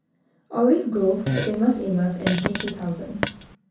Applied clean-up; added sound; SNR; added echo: none; Fart; 5 dB; reverberation time 0.6 s.